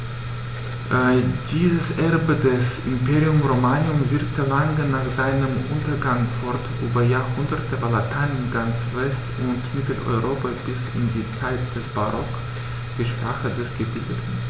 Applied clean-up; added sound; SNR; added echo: none; none; none; none.